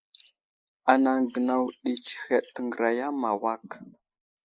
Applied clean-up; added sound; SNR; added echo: neural mask model Resemble Enhance denoiser.